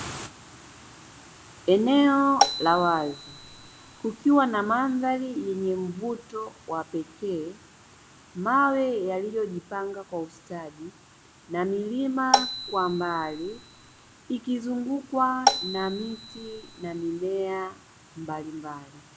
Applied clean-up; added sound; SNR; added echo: none; Marimba, xylophone; 2 dB; none.